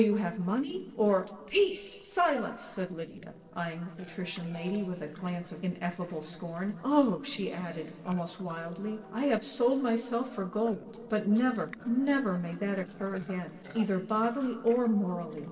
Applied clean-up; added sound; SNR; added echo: neural separator model SepFormer DNS4.